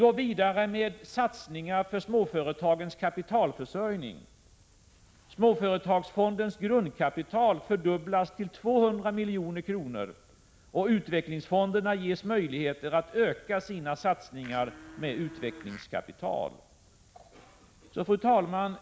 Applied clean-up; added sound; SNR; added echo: none; Domestic sounds, home sounds; 18 dB; none.